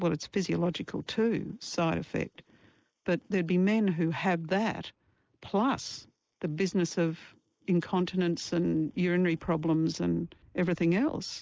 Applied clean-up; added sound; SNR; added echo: neural mask model Resemble Enhance denoiser.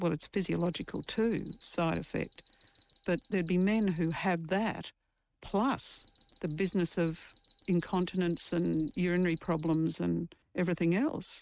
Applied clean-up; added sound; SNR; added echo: neural mask model RNNoise.